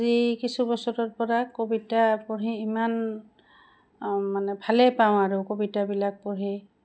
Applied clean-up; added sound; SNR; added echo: none; none; none; none.